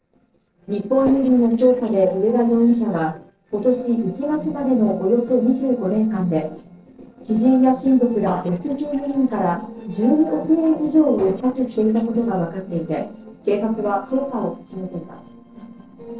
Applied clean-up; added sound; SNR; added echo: neural separator model SepFormer DNS4.